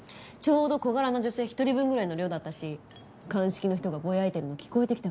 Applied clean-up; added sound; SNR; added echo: none; none; none; none.